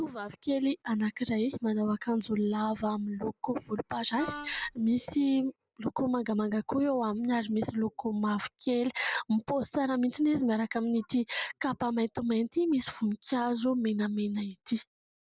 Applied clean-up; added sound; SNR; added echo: none; Wind instrument, woodwind instrument; 13 dB; none.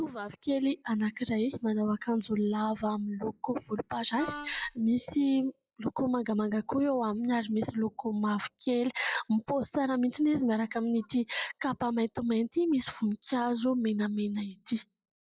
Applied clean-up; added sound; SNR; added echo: classical method log-MMSE.